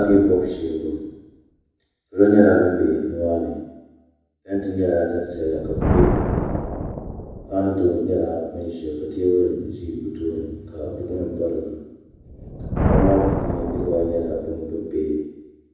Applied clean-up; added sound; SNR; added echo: none; Thunder; 6 dB; reverberation time 1.1 s.